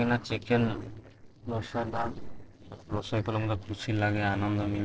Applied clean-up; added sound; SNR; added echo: neural separator model SepFormer DNS4.